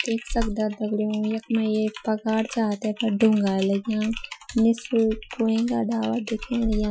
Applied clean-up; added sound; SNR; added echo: classical method Wiener filter.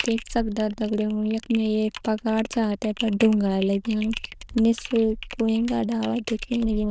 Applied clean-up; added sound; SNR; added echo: neural diffusion model UNIVERSE++.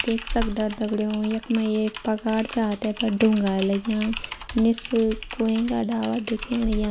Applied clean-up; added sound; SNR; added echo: none; Typing; 10 dB; none.